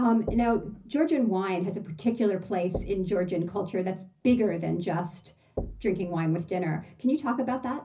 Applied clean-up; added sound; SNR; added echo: none; Knock / Wood; 15 dB; reverberation time 0.4 s.